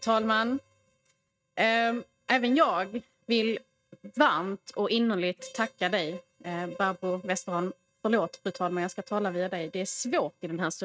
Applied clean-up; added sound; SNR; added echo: neural mask model RNNoise.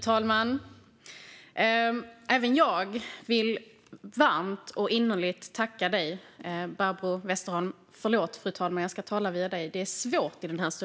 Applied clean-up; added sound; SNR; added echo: none; none; none; none.